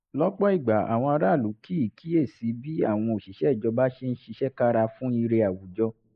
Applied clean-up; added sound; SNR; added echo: neural mask model Resemble Enhance denoiser.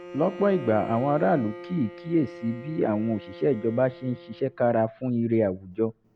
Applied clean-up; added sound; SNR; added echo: none; Bowed string instrument; 16 dB; none.